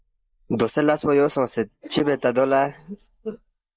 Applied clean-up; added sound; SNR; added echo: neural mask model Resemble Enhance denoiser.